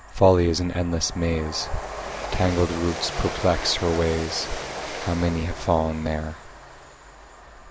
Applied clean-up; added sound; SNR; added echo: none; Train; 10 dB; none.